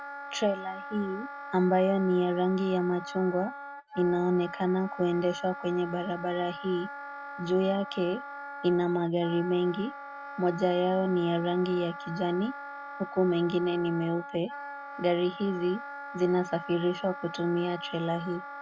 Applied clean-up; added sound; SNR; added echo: none; Wind instrument, woodwind instrument; 12 dB; none.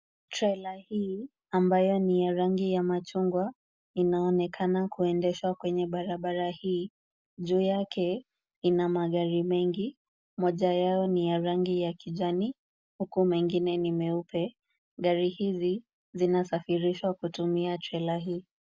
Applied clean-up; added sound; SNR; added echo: none; none; none; none.